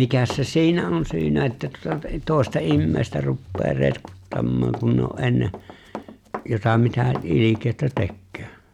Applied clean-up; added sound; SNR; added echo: none; Run; 16 dB; none.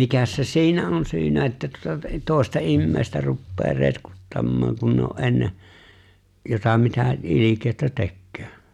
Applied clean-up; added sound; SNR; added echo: none; none; none; none.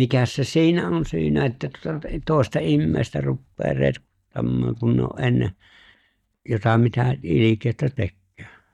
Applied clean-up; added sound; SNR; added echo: neural mask model DeepFilterNet 3.